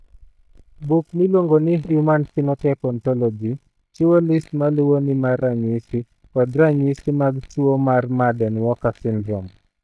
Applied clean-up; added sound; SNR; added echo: neural mask model DeepFilterNet 3.